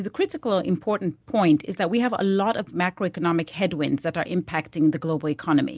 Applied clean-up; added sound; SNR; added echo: neural mask model Resemble Enhance denoiser.